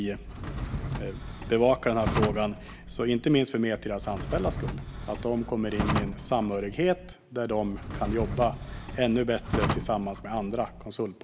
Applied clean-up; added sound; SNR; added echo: none; Drawer open or close; 6 dB; none.